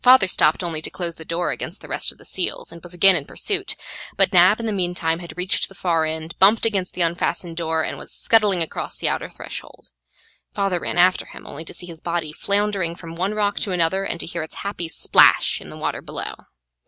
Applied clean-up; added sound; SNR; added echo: none; none; none; none.